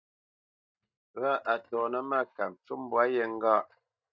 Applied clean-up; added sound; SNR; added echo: neural mask model DeepFilterNet 3.